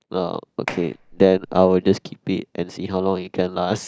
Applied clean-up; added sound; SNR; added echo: neural mask model DeepFilterNet 3.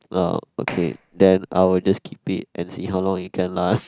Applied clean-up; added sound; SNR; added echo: neural mask model RNNoise.